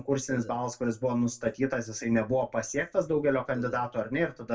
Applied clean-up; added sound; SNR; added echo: none; Burping, eructation; 16 dB; reverberation time 0.2 s.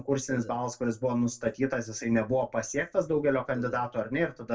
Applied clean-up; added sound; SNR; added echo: neural separator model SepFormer DNS4.